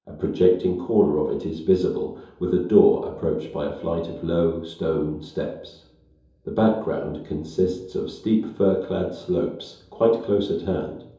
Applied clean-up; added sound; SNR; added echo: none; none; none; reverberation time 2.8 s.